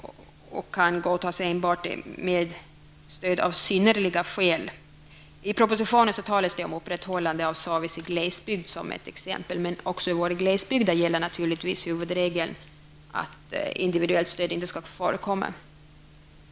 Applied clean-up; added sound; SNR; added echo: none; none; none; none.